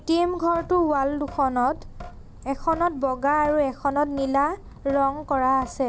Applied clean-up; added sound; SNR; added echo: none; Drip / Sink (filling or washing); 16 dB; none.